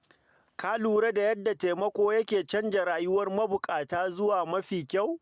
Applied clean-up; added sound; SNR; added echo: none; none; none; none.